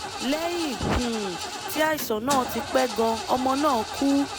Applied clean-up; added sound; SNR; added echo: none; Engine starting / Car; 8 dB; none.